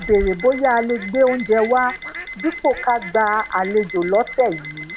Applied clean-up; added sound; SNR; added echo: none; Fowl + Alarm; 12 dB; none.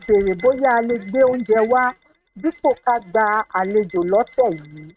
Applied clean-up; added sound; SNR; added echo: neural mask model RNNoise.